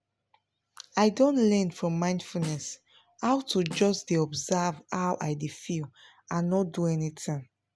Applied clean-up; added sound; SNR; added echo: none; Snare drum; 17 dB; none.